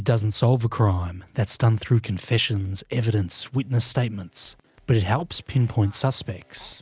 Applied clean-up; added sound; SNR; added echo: none; none; none; none.